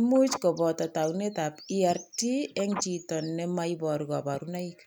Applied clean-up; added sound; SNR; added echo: none; Telephone; 18 dB; none.